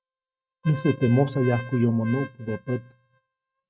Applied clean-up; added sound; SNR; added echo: neural mask model RNNoise.